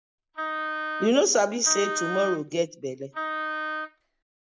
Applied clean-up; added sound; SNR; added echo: none; Wind instrument, woodwind instrument; 5 dB; none.